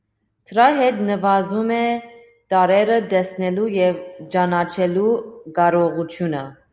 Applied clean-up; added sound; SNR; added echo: none; none; none; none.